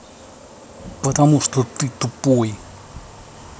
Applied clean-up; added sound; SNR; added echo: none; none; none; none.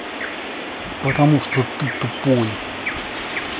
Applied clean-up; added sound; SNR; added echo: none; Bird vocalization, bird call, bird song; 6 dB; none.